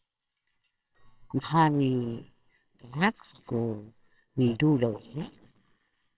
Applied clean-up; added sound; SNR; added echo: neural separator model SepFormer WHAMR!.